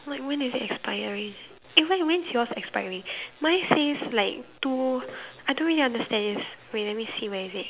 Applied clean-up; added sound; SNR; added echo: none; none; none; none.